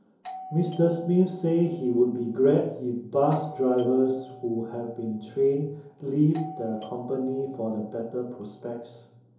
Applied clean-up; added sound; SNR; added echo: none; Doorbell; 18 dB; reverberation time 2.8 s.